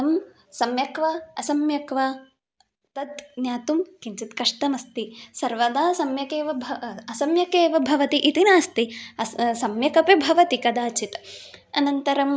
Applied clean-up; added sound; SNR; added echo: none; none; none; none.